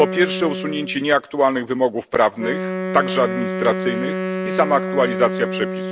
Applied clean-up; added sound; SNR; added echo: none; Wind instrument, woodwind instrument; 5 dB; none.